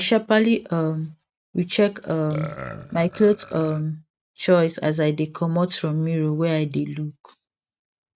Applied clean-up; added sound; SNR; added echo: neural mask model RNNoise.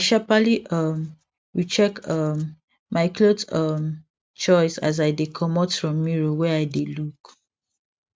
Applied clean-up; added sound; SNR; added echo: none; none; none; none.